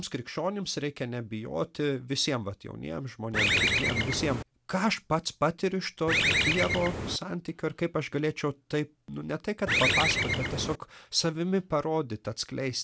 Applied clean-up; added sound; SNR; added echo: none; Bird; -4 dB; none.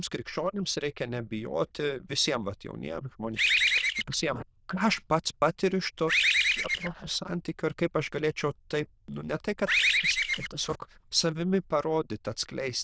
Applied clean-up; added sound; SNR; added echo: neural diffusion model UNIVERSE++.